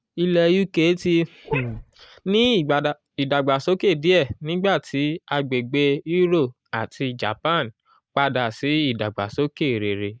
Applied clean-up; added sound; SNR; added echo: neural mask model DeepFilterNet 3.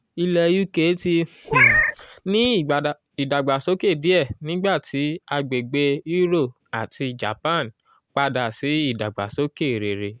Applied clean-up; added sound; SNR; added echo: none; Meow; -2 dB; none.